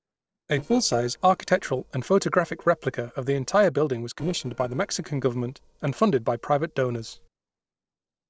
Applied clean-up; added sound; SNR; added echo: neural separator model SepFormer DNS4.